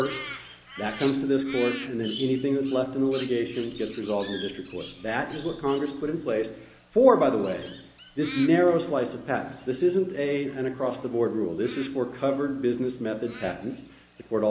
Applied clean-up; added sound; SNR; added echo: none; Crow; 16 dB; none.